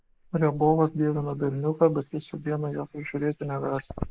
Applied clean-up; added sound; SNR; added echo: neural mask model Resemble Enhance denoiser.